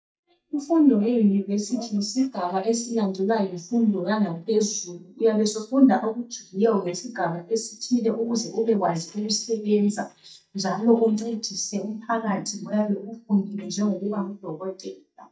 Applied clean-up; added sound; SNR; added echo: neural mask model DeepFilterNet 3.